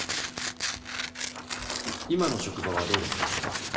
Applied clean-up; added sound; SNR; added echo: none; Tearing; -1 dB; reverberation time 2.3 s.